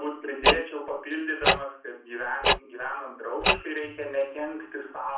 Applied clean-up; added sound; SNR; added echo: none; Tick-tock; -4 dB; reverberation time 0.3 s.